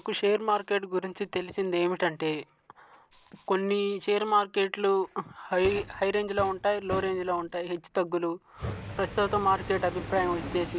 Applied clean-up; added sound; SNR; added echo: none; Fire; 14 dB; none.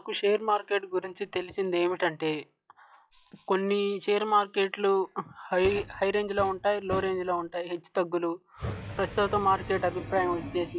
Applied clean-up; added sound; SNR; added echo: classical method log-MMSE.